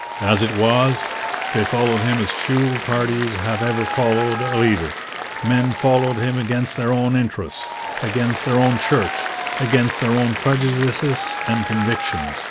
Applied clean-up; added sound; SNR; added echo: none; Applause; 7 dB; none.